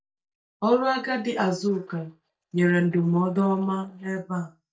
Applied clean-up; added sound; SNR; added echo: neural mask model DeepFilterNet 3.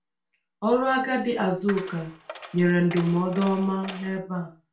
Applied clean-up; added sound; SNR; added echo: none; Coin (dropping); 14 dB; reverberation time 0.3 s.